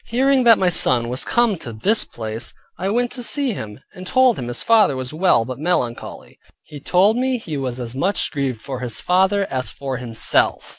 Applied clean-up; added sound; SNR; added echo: none; none; none; none.